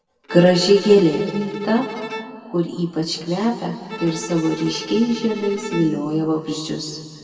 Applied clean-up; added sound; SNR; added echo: none; Bowed string instrument; 15 dB; reverberation time 2.1 s.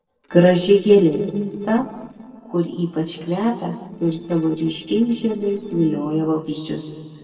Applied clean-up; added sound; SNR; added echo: neural separator model SepFormer DNS4.